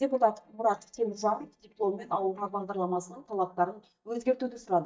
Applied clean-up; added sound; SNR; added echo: neural mask model DeepFilterNet 3.